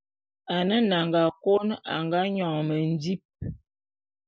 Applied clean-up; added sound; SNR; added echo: none; none; none; none.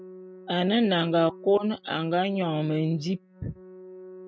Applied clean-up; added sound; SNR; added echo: neural mask model RNNoise.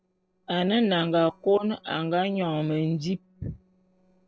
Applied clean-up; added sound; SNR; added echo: neural separator model SepFormer DNS4.